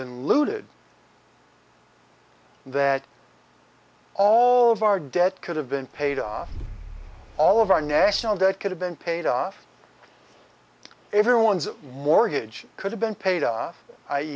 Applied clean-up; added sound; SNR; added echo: none; Engine starting / Car; 14 dB; none.